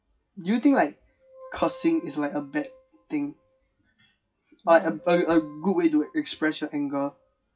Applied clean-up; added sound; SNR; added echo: classical method WPE with log-MMSE.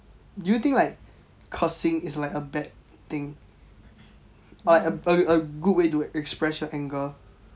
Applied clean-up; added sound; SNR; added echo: none; none; none; none.